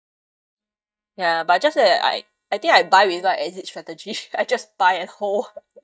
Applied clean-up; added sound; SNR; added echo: neural mask model DeepFilterNet 3.